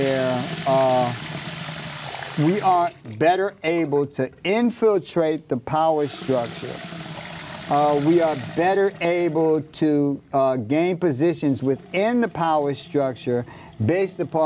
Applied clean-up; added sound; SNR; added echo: none; Sink (filling or washing) / Water tap, faucet; 13 dB; none.